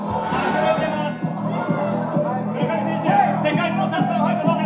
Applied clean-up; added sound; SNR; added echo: none; Screech; 14 dB; reverberation time 0.5 s.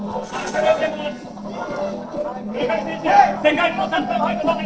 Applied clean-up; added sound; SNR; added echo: neural separator model SepFormer DNS4.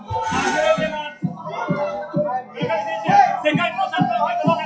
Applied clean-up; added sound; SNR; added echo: classical method WPE with log-MMSE.